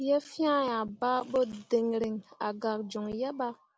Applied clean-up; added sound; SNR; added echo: none; none; none; none.